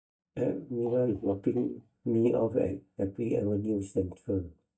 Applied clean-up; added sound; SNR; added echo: neural mask model DeepFilterNet 3.